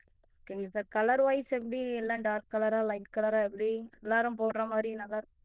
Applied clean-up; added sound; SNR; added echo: neural diffusion model UNIVERSE++.